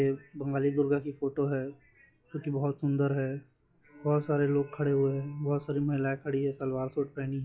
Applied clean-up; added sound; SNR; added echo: classical method log-MMSE.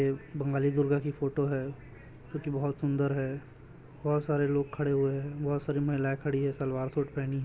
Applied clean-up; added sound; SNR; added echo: none; none; none; none.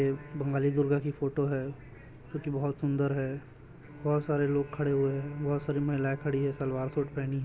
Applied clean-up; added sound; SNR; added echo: none; Bowed string instrument; 19 dB; none.